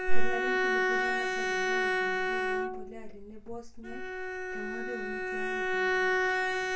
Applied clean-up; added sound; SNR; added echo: none; Bowed string instrument; 2 dB; reverberation time 0.3 s.